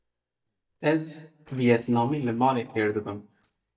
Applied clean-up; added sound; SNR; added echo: neural mask model DeepFilterNet 3.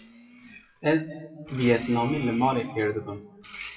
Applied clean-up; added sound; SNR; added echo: classical method WPE with log-MMSE.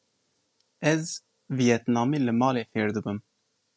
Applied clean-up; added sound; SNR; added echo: none; none; none; none.